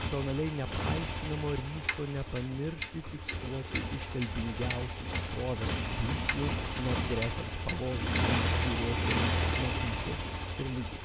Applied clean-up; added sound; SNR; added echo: none; Clock + Motorcycle; -4 dB; none.